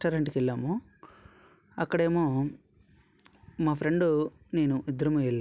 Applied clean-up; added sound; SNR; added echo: none; none; none; none.